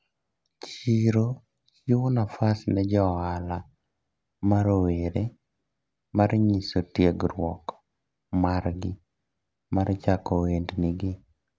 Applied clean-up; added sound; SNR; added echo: none; none; none; none.